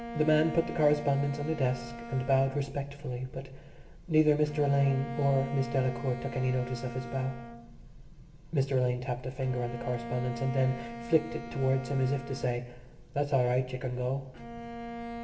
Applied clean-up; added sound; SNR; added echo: none; Bowed string instrument; 12 dB; reverberation time 0.9 s.